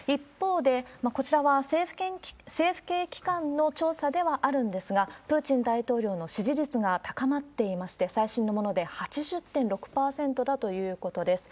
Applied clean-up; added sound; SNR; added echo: none; none; none; none.